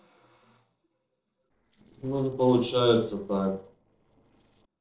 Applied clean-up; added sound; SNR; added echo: neural separator model SepFormer DNS4.